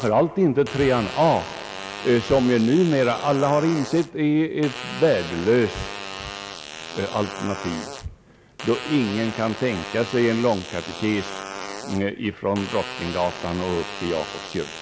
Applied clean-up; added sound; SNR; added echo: none; Fart; 12 dB; none.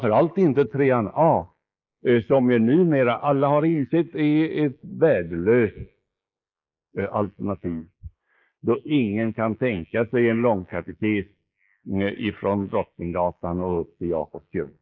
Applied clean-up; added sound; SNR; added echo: neural mask model Resemble Enhance denoiser.